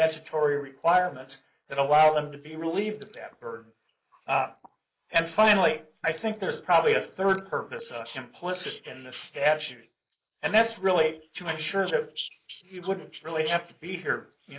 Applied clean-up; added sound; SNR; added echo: neural mask model Resemble Enhance denoiser.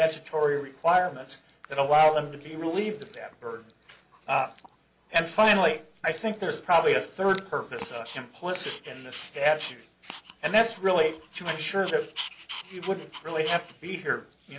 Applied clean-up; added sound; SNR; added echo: none; Dog; 18 dB; none.